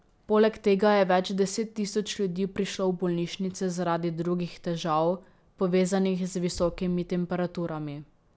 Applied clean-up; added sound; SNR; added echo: none; none; none; none.